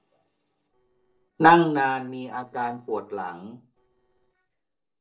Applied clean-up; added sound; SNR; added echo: neural separator model SepFormer DNS4.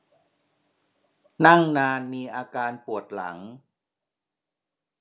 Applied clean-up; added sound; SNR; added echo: none; none; none; none.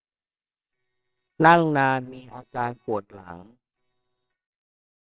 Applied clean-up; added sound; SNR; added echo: neural separator model SepFormer WHAMR!.